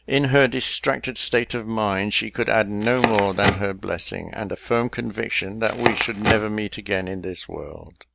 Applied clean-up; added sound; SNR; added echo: none; Crackle; 5 dB; none.